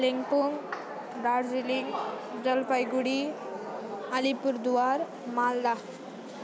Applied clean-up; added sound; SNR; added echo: none; none; none; none.